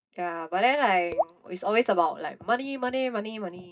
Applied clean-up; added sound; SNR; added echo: neural mask model DeepFilterNet 3.